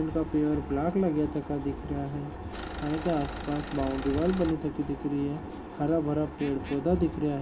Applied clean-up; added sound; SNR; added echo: none; Engine; 10 dB; reverberation time 0.3 s.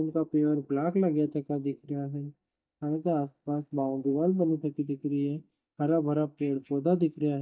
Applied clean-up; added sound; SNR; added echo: neural mask model DeepFilterNet 3.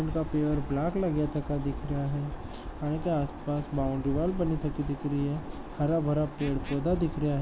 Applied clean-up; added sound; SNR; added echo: none; none; none; none.